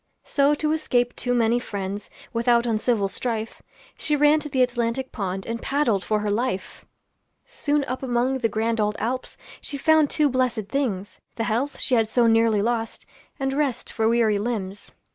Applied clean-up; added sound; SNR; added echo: none; none; none; none.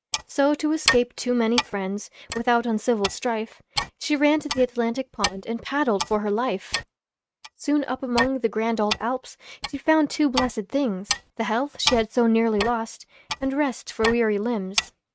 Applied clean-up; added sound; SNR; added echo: neural mask model RNNoise.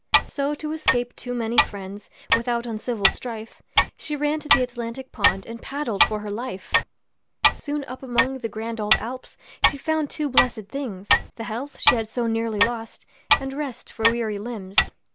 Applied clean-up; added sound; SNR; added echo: none; Clock; -2 dB; none.